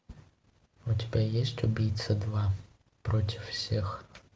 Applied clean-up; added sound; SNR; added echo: none; none; none; none.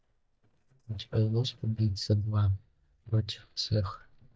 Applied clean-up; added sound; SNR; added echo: neural mask model DeepFilterNet 3.